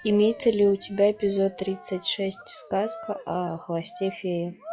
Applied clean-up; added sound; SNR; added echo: classical method log-MMSE.